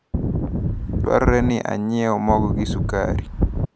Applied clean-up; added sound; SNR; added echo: none; Wind; -1 dB; none.